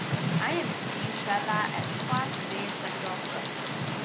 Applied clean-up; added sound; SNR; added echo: none; Tick; -3 dB; none.